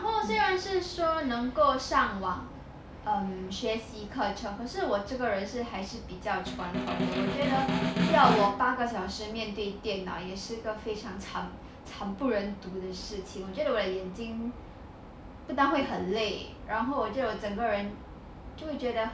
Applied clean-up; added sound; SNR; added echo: none; Snare drum; 0 dB; none.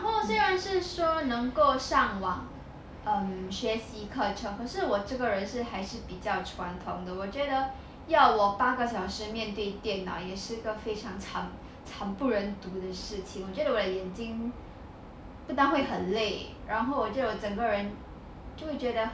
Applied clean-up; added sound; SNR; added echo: none; none; none; none.